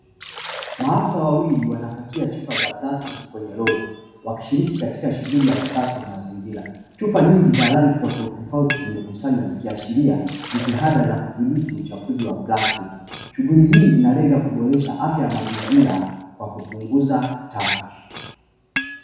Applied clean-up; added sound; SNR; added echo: none; Liquid; 12 dB; reverberation time 1.1 s.